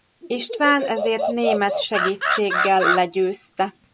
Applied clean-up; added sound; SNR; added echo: none; Animal; 3 dB; none.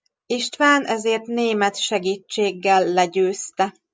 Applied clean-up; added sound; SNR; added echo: none; none; none; none.